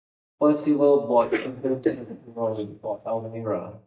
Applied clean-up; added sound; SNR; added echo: neural mask model DeepFilterNet 3.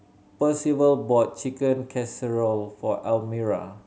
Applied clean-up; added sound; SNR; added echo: none; none; none; none.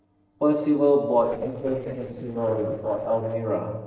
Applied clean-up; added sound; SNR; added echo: neural separator model SepFormer DNS4.